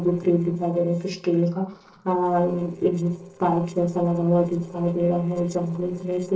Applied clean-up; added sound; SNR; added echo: neural separator model SepFormer DNS4.